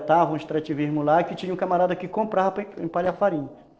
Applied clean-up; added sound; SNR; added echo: neural separator model SepFormer DNS4.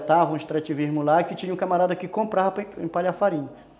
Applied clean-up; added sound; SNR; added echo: none; none; none; none.